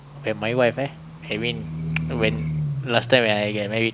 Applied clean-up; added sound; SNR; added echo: none; Livestock, farm animals, working animals; 6 dB; none.